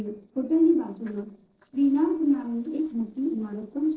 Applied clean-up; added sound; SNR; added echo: neural separator model SepFormer DNS4.